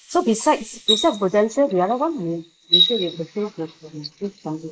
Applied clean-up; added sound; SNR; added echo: neural mask model Resemble Enhance denoiser.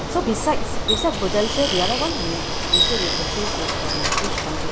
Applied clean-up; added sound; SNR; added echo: none; Bicycle + Tools; -3 dB; none.